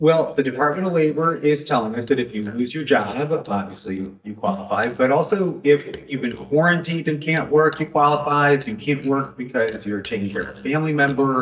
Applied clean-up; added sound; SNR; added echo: neural mask model DeepFilterNet 3.